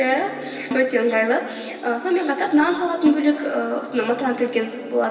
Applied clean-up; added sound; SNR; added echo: none; Snare drum; 15 dB; reverberation time 2.3 s.